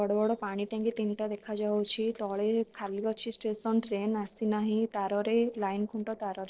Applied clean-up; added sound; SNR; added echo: neural separator model SepFormer DNS4.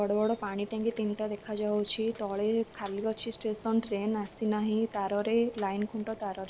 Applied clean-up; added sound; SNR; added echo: none; Boiling; 20 dB; none.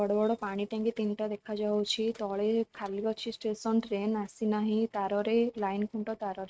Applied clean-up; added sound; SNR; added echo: neural mask model RNNoise.